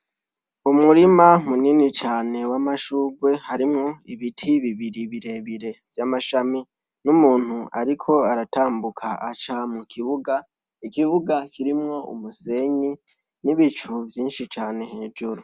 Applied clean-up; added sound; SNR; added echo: none; none; none; none.